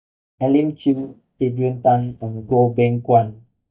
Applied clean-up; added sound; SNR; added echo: neural mask model DeepFilterNet 3.